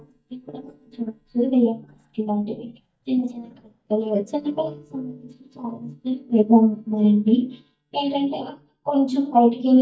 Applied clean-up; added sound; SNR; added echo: neural mask model DeepFilterNet 3.